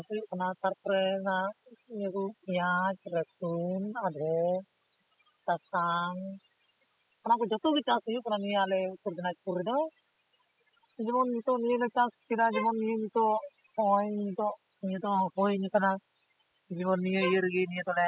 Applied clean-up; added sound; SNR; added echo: classical method spectral subtraction.